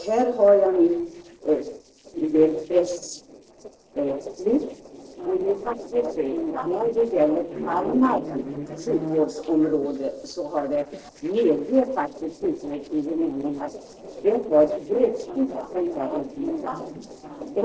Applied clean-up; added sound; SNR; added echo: neural separator model SepFormer DNS4.